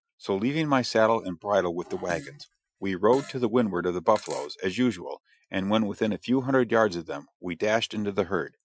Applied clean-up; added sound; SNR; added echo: classical method Wiener filter.